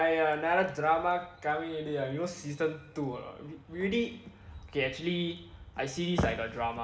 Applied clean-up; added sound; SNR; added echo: none; none; none; reverberation time 0.8 s.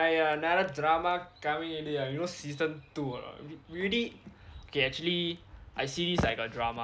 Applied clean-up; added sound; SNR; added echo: none; none; none; none.